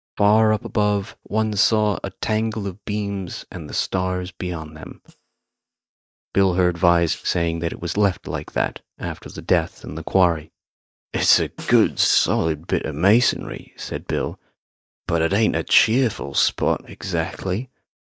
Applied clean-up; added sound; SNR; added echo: neural mask model DeepFilterNet 3.